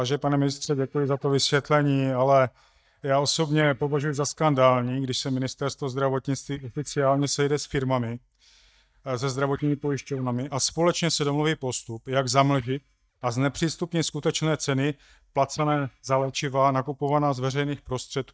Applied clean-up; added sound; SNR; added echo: neural mask model DeepFilterNet 3.